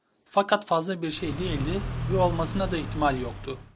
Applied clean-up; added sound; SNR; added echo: none; Car; 4 dB; none.